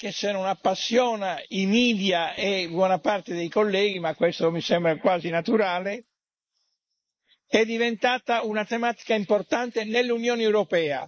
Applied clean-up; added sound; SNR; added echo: neural mask model Resemble Enhance denoiser.